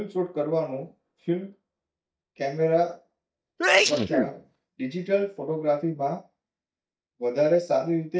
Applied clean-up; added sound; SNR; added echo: neural mask model DeepFilterNet 3.